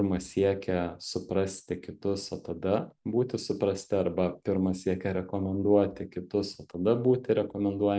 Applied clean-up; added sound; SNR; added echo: none; none; none; none.